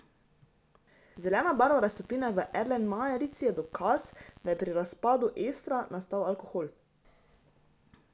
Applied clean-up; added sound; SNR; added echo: none; none; none; none.